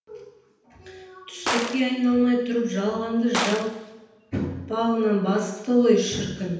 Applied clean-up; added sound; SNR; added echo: none; Gunshot, gunfire; 9 dB; reverberation time 0.9 s.